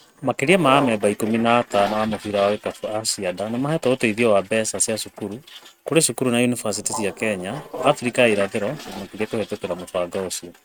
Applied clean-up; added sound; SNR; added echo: neural mask model RNNoise.